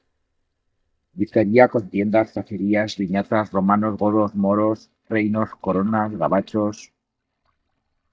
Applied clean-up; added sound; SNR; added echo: neural mask model DeepFilterNet 3.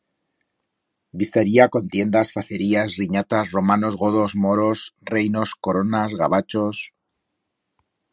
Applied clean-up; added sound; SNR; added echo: none; none; none; none.